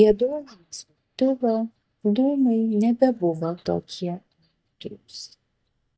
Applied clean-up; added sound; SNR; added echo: neural mask model DeepFilterNet 3.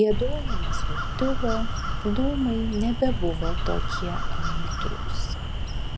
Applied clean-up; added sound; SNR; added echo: none; Crow; -4 dB; none.